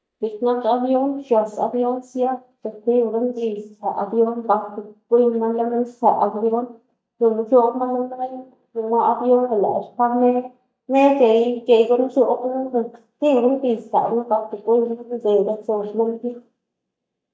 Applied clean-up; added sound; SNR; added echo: neural mask model DeepFilterNet 3.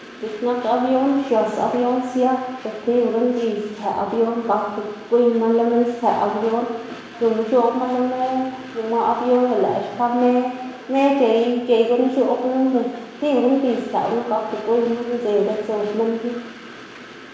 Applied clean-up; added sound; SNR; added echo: none; Train; 18 dB; reverberation time 0.9 s.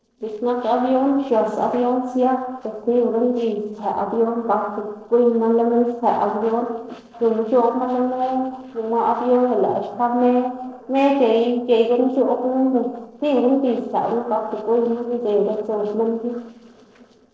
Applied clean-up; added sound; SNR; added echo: neural separator model SepFormer DNS4.